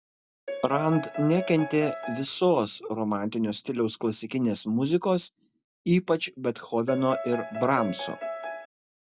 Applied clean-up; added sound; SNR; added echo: none; Piano; 7 dB; none.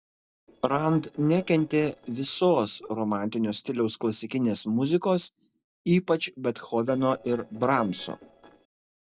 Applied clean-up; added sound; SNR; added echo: neural separator model SepFormer DNS4.